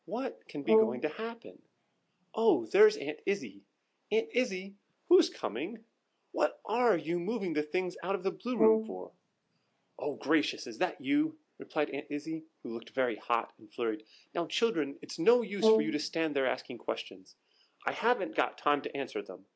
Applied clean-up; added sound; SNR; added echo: none; Brass instrument; 1 dB; none.